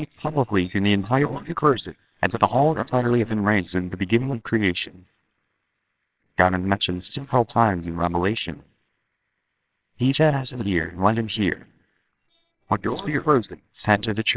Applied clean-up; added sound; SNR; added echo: neural separator model SepFormer WHAMR!.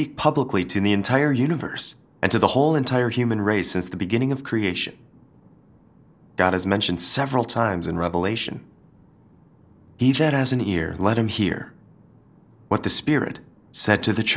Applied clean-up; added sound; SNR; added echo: none; none; none; none.